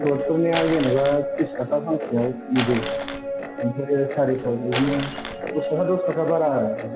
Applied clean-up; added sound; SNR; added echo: none; Crumpling, crinkling + Guitar; 5 dB; none.